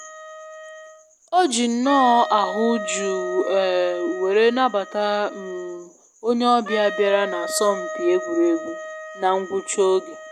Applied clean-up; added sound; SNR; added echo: none; Wind instrument, woodwind instrument; 11 dB; none.